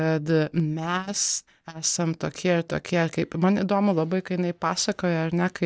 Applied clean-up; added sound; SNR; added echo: neural mask model DeepFilterNet 3.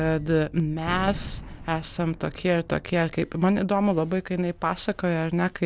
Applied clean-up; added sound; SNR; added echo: none; Gunshot, gunfire; 16 dB; none.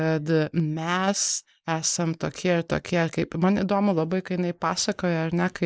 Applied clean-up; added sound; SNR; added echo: neural mask model Resemble Enhance denoiser.